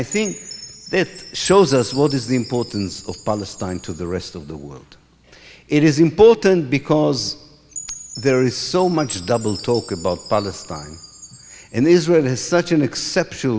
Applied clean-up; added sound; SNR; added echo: none; Chime; 18 dB; none.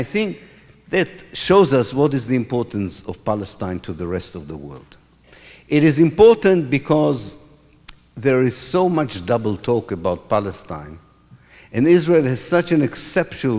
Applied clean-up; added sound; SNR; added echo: none; none; none; none.